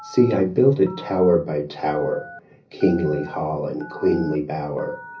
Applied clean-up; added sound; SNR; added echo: none; Telephone; 20 dB; reverberation time 0.5 s.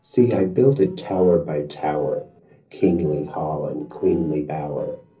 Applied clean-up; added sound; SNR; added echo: neural separator model SepFormer DNS4.